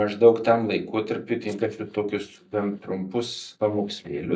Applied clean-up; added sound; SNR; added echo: neural mask model DeepFilterNet 3.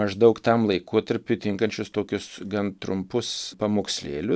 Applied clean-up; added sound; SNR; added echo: none; none; none; none.